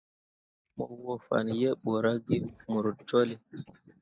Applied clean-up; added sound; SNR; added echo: neural mask model DeepFilterNet 3.